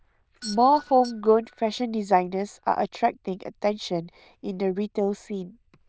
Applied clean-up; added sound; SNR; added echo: neural diffusion model UNIVERSE++.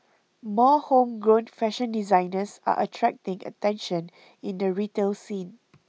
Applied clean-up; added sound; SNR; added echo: none; none; none; none.